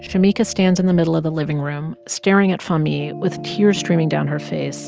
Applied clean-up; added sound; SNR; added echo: none; none; none; none.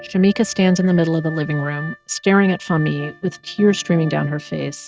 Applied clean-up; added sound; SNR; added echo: neural mask model RNNoise.